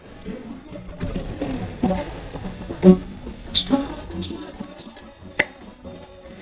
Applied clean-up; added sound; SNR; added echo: neural mask model DeepFilterNet 3.